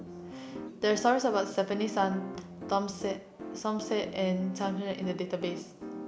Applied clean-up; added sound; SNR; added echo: none; Piano; 11 dB; none.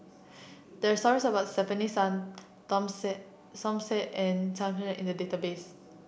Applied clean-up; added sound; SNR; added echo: none; none; none; none.